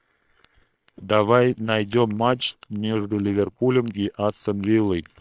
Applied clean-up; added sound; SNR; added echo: neural separator model SepFormer WHAM!.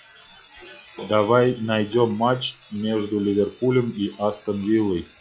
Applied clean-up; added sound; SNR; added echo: classical method log-MMSE.